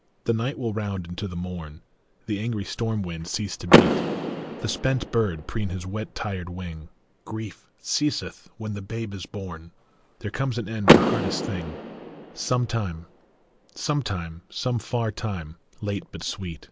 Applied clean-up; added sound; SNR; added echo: none; Door / Car; 0 dB; none.